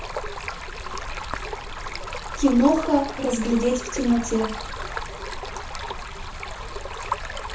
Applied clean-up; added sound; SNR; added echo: none; Stream; 5 dB; reverberation time 0.6 s.